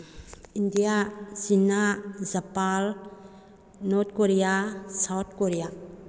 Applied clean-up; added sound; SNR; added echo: none; none; none; none.